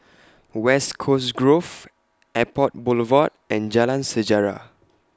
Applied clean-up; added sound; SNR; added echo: none; none; none; none.